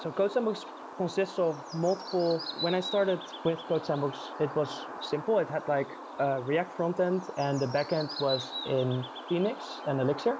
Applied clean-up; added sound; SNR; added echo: none; Bird; 11 dB; none.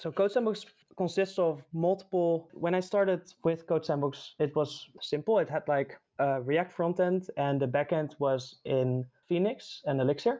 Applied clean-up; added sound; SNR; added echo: none; none; none; none.